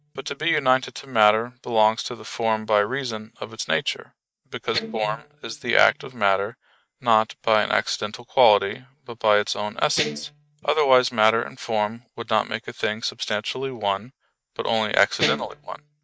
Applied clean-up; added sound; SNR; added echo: neural mask model DeepFilterNet 3.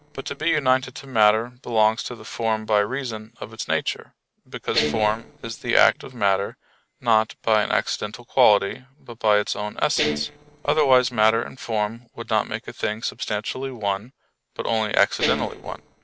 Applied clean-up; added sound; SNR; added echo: neural separator model SepFormer DNS4.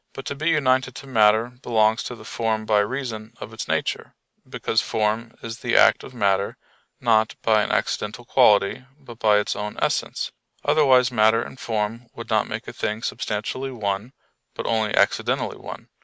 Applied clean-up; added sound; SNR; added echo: none; none; none; none.